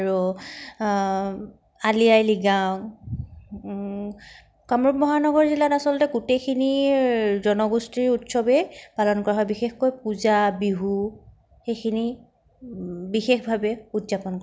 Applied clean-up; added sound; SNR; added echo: none; none; none; none.